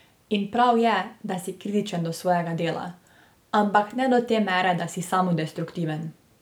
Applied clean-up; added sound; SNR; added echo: none; none; none; none.